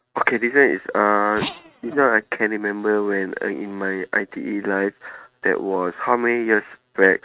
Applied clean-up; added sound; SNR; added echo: neural mask model RNNoise.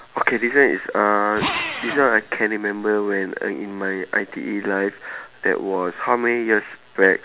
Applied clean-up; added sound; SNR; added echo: none; Drill; 9 dB; none.